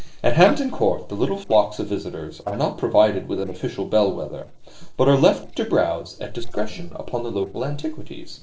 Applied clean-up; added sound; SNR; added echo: neural separator model SepFormer DNS4.